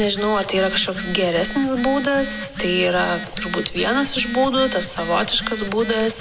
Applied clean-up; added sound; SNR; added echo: none; Telephone; 9 dB; none.